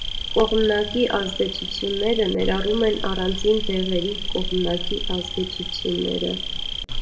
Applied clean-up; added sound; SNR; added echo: none; Insect; 3 dB; reverberation time 0.7 s.